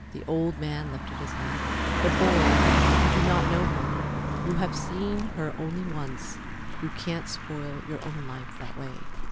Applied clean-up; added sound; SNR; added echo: none; Car passing by; -4 dB; none.